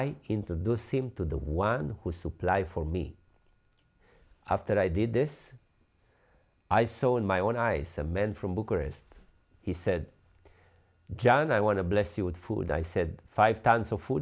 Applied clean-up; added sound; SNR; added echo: none; none; none; none.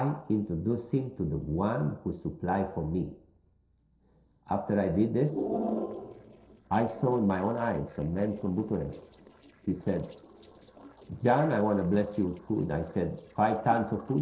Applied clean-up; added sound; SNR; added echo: neural separator model SepFormer DNS4.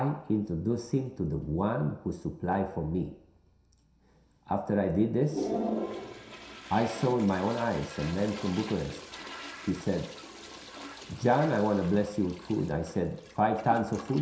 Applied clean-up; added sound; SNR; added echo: none; Toilet flush; 12 dB; reverberation time 0.7 s.